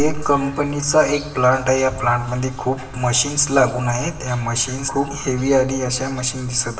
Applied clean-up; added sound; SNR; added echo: none; none; none; reverberation time 0.8 s.